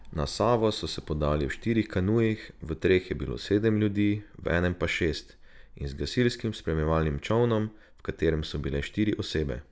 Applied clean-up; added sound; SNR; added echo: none; none; none; none.